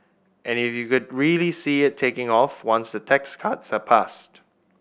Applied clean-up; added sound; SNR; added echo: none; none; none; none.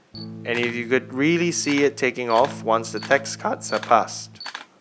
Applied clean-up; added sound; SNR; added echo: none; Camera + Electric guitar / Strum; 15 dB; none.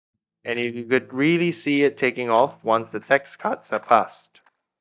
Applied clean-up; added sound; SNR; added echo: neural mask model DeepFilterNet 3.